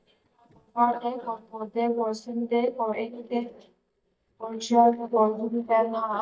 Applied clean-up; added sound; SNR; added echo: neural mask model DeepFilterNet 3.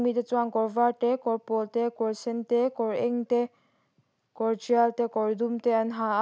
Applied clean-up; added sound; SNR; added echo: none; none; none; none.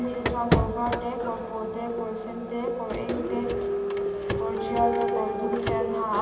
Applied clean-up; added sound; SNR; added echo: none; Printer; 0 dB; reverberation time 2.5 s.